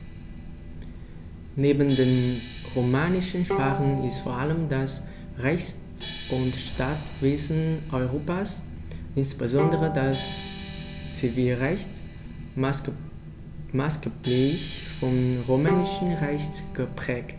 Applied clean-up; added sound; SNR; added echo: none; Crash cymbal + Bowed string instrument; 10 dB; none.